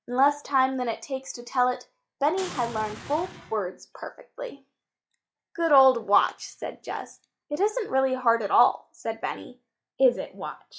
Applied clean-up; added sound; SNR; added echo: classical method log-MMSE.